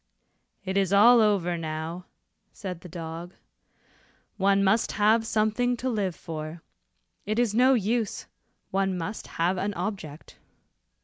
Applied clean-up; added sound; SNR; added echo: none; none; none; none.